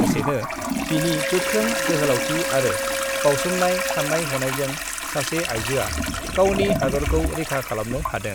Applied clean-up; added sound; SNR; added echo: none; Organ + Toilet flush; 0 dB; none.